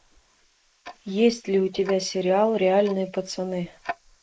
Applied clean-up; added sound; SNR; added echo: neural mask model Resemble Enhance denoiser.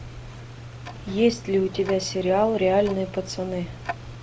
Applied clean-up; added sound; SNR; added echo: none; Motor vehicle (road) + Tick-tock; 13 dB; none.